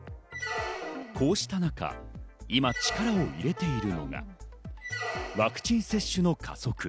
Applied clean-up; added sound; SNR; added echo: none; Squeak + Wind instrument, woodwind instrument; 9 dB; none.